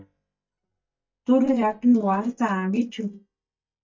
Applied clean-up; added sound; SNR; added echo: neural mask model DeepFilterNet 3.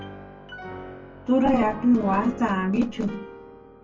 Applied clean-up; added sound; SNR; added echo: none; Piano; 14 dB; reverberation time 0.1 s.